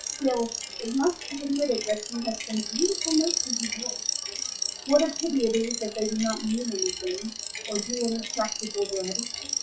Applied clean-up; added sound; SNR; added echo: classical method WPE with log-MMSE.